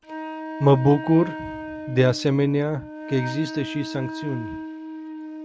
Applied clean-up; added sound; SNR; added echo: none; Wind instrument, woodwind instrument; 10 dB; none.